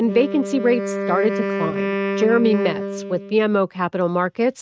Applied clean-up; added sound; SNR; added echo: neural mask model RNNoise.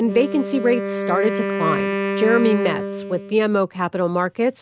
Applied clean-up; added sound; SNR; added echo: none; Wind instrument, woodwind instrument; 5 dB; none.